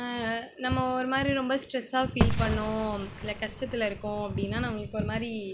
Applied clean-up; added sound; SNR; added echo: none; Fireworks; 3 dB; none.